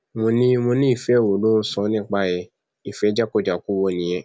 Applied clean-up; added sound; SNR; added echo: none; none; none; none.